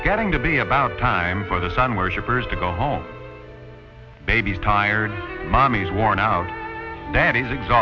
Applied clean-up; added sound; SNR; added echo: none; none; none; none.